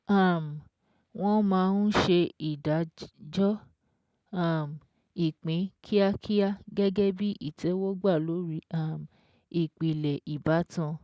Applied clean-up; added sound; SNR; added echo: none; none; none; none.